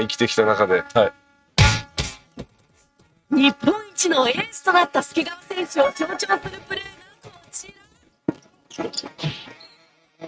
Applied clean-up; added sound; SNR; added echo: neural mask model RNNoise.